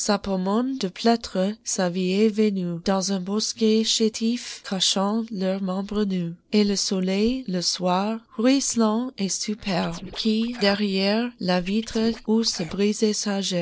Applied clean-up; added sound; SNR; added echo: neural separator model SepFormer DNS4.